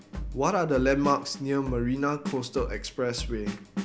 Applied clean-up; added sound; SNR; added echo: none; Drum kit; 9 dB; none.